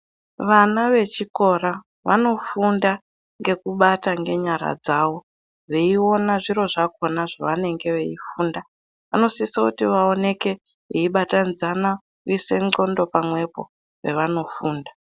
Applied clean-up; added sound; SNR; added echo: none; none; none; none.